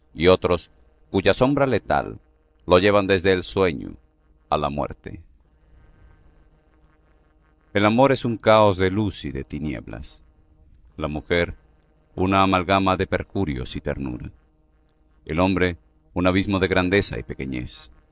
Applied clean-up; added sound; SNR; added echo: neural separator model SepFormer DNS4.